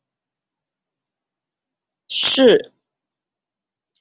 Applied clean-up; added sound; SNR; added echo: none; none; none; none.